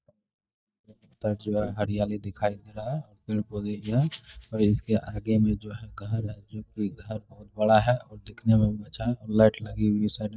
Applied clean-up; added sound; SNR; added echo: neural mask model DeepFilterNet 3.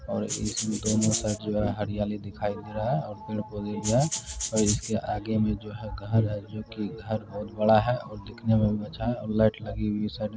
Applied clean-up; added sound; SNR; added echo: none; Rattle (instrument); 6 dB; none.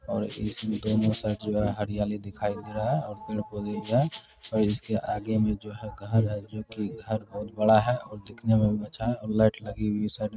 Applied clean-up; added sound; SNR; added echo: neural mask model RNNoise.